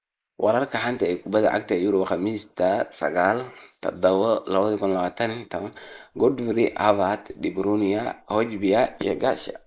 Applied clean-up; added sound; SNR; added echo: neural mask model Resemble Enhance denoiser.